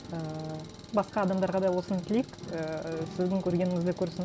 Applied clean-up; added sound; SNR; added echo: none; Engine; 18 dB; none.